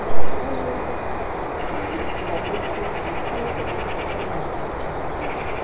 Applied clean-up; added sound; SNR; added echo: none; Bird; 7 dB; reverberation time 0.3 s.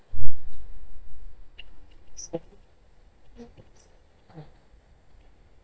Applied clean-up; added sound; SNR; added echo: neural mask model DeepFilterNet 3.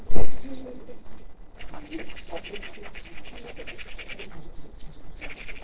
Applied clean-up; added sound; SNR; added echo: neural separator model SepFormer DNS4.